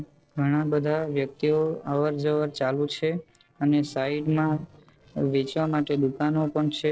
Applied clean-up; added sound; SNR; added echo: neural separator model SepFormer DNS4.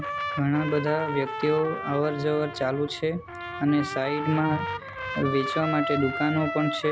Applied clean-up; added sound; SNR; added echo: none; Trumpet; 6 dB; none.